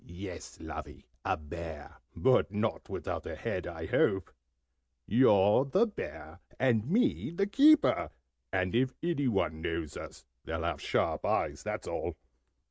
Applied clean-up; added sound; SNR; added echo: none; none; none; none.